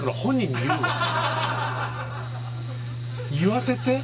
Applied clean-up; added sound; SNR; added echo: none; Mechanical fan; 5 dB; reverberation time 0.2 s.